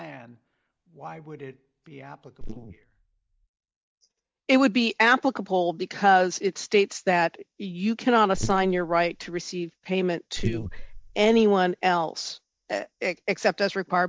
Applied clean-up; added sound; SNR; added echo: neural mask model DeepFilterNet 3.